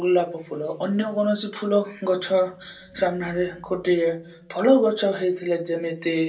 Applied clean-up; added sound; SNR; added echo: none; none; none; reverberation time 0.3 s.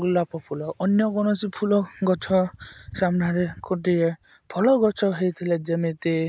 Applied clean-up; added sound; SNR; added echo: none; none; none; none.